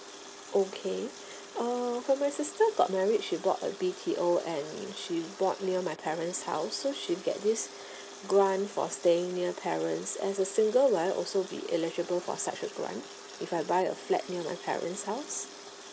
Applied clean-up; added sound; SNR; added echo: none; Water tap, faucet; 17 dB; none.